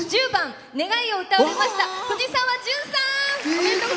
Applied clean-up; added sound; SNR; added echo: none; none; none; none.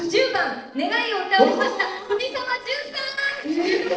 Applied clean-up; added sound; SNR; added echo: neural separator model SepFormer DNS4.